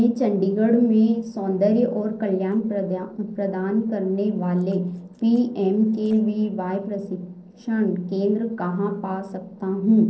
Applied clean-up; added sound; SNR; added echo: neural separator model SepFormer DNS4.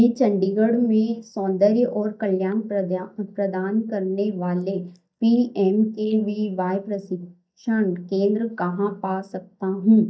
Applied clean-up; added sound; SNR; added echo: neural mask model DeepFilterNet 3.